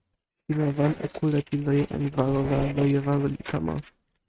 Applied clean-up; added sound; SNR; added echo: neural mask model RNNoise.